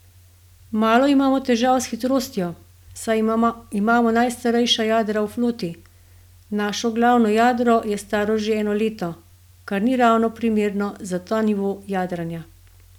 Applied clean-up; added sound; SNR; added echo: none; none; none; none.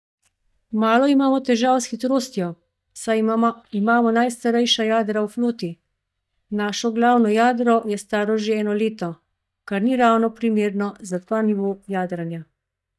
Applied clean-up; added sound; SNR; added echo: neural mask model DeepFilterNet 3.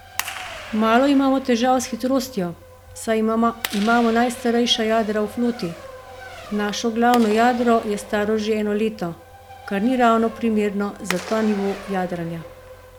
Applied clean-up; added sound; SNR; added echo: none; Race car, auto racing + Clapping; 15 dB; none.